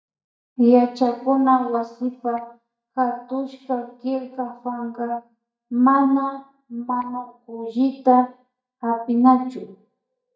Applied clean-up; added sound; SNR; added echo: neural mask model DeepFilterNet 3.